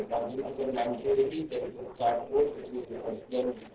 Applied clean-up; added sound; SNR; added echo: neural separator model SepFormer DNS4.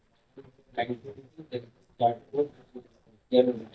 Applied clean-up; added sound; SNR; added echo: neural mask model DeepFilterNet 3.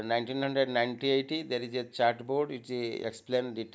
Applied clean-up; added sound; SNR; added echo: none; none; none; none.